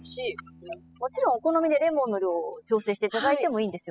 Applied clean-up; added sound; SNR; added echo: classical method spectral subtraction.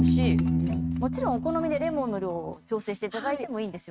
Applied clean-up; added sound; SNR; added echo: neural mask model RNNoise.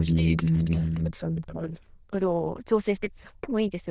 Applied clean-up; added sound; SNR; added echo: neural diffusion model UNIVERSE++.